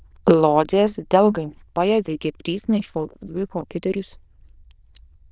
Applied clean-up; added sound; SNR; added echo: neural diffusion model UNIVERSE++.